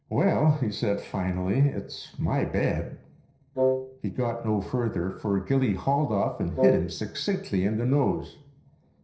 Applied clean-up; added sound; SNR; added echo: neural separator model SepFormer DNS4.